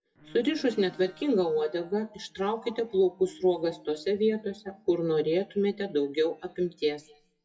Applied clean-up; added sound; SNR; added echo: classical method WPE with log-MMSE.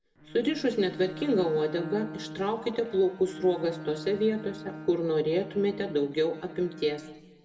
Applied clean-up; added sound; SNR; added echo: none; Bowed string instrument; 14 dB; reverberation time 1.3 s.